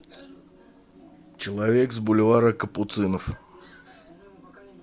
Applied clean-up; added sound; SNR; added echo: none; none; none; none.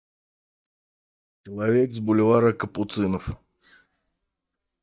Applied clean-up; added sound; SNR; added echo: neural mask model DeepFilterNet 3.